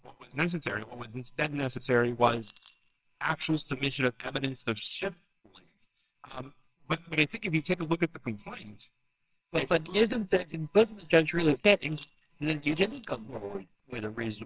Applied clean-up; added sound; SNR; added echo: neural separator model SepFormer WHAMR!.